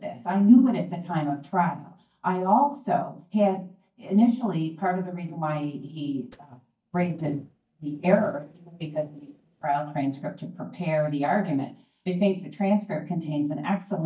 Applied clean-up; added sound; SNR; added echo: neural mask model DeepFilterNet 3.